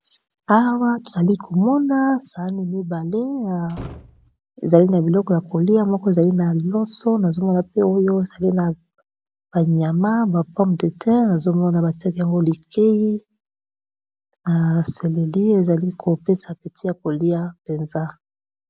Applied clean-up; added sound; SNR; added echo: none; Slam; 17 dB; none.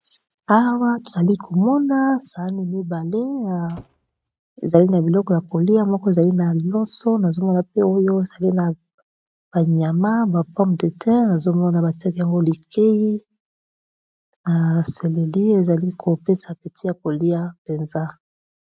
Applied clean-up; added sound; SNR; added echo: neural mask model RNNoise.